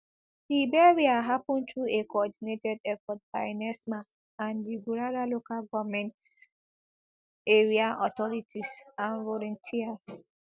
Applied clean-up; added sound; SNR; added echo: none; none; none; none.